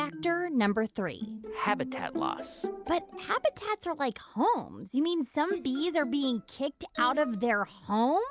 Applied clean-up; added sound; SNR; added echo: none; none; none; none.